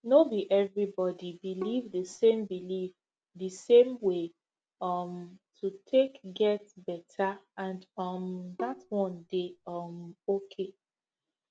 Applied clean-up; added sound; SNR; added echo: none; Bowed string instrument; 15 dB; none.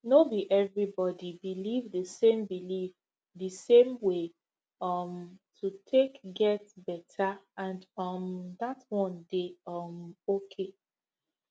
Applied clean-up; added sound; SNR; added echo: none; none; none; none.